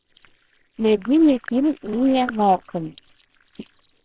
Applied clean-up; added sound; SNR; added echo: neural separator model SepFormer WHAMR!.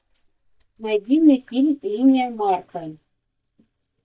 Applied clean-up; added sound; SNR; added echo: neural mask model DeepFilterNet 3.